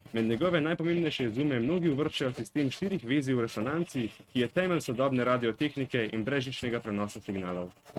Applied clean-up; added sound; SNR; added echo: neural mask model RNNoise.